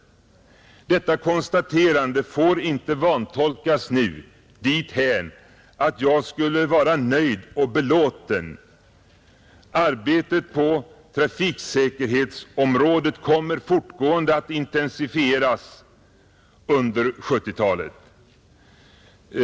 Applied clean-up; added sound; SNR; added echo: none; none; none; none.